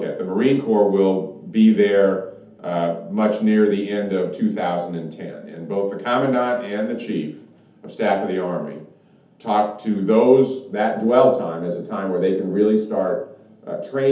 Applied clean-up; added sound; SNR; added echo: none; none; none; reverberation time 0.6 s.